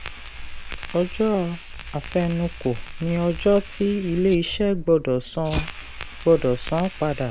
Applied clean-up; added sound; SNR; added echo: none; Fire; 9 dB; none.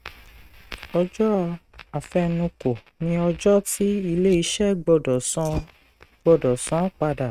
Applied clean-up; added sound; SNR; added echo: neural mask model RNNoise.